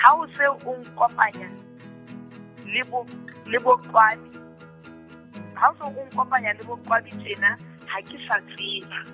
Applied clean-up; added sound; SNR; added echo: none; Acoustic guitar; 18 dB; none.